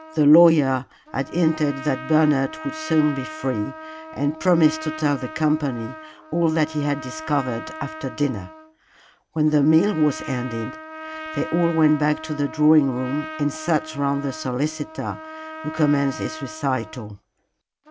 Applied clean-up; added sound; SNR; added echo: none; Trumpet; 14 dB; none.